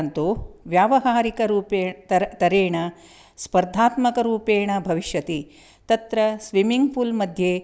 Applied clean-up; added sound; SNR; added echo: none; none; none; none.